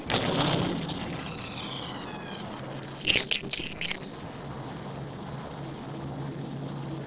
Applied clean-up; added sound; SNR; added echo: neural separator model SepFormer DNS4.